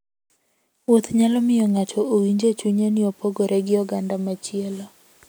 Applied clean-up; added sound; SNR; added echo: none; none; none; none.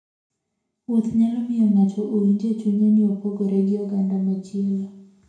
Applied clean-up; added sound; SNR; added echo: none; none; none; reverberation time 0.5 s.